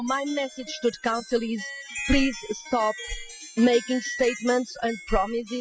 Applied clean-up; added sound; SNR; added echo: classical method spectral subtraction.